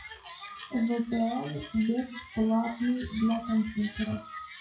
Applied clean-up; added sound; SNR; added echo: classical method WPE with log-MMSE.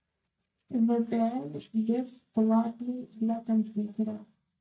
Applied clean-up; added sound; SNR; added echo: neural mask model DeepFilterNet 3.